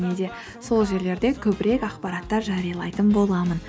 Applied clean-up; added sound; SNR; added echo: none; none; none; none.